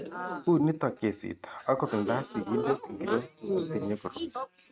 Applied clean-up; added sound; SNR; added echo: neural mask model RNNoise.